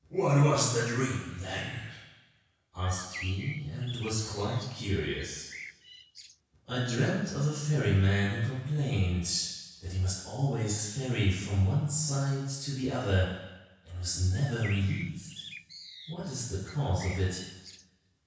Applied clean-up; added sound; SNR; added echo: none; Bird; 16 dB; reverberation time 1.1 s.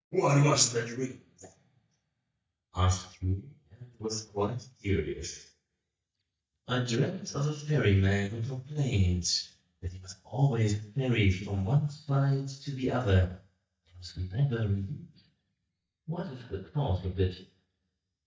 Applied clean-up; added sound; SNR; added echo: neural mask model DeepFilterNet 3.